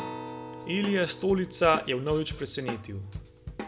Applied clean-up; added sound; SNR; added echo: none; Acoustic guitar + Drum kit; 10 dB; none.